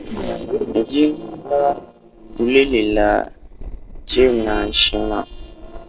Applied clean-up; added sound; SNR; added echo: neural separator model SepFormer DNS4.